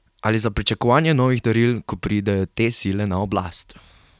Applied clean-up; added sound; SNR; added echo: none; none; none; none.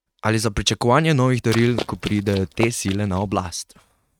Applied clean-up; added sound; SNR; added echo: neural mask model RNNoise.